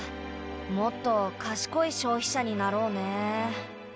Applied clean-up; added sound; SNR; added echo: none; Bowed string instrument; 20 dB; none.